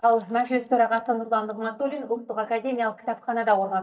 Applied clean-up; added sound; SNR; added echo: neural mask model DeepFilterNet 3.